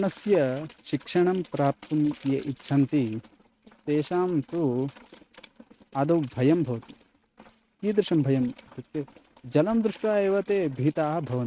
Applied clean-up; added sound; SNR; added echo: neural mask model RNNoise.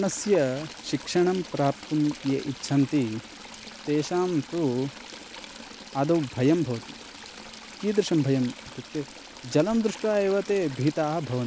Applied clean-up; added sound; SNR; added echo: none; Stream / Trickle, dribble; 16 dB; none.